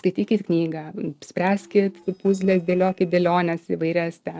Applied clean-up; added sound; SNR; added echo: neural separator model SepFormer DNS4.